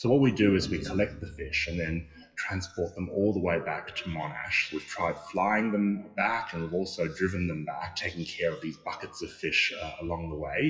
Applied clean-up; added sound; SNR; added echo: classical method WPE with log-MMSE.